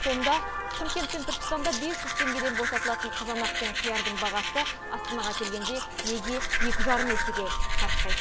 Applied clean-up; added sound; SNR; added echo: none; Domestic sounds, home sounds + Vehicle horn, car horn, honking; -4 dB; none.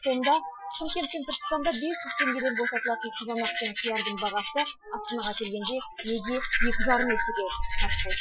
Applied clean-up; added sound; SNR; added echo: classical method Wiener filter.